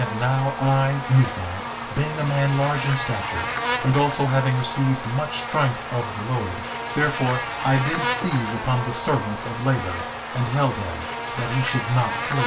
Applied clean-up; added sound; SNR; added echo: none; Buzz; 5 dB; reverberation time 0.2 s.